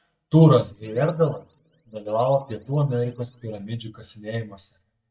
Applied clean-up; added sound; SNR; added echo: neural mask model DeepFilterNet 3.